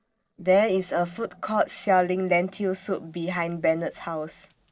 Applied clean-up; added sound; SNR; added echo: neural separator model SepFormer DNS4.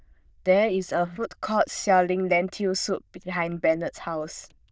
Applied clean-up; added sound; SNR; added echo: neural diffusion model UNIVERSE++.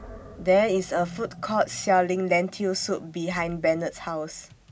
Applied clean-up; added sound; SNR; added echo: none; Animal; 20 dB; none.